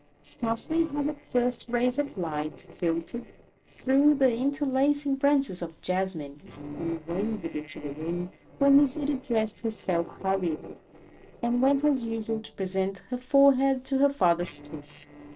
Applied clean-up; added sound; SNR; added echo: neural separator model SepFormer DNS4.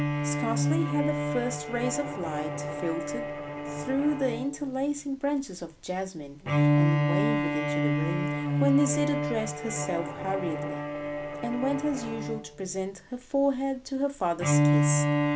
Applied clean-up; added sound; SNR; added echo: none; Bowed string instrument; -2 dB; none.